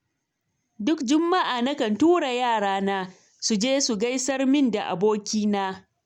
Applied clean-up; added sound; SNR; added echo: none; none; none; none.